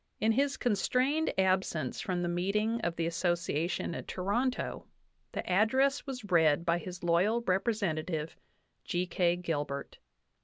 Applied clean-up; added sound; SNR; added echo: none; none; none; none.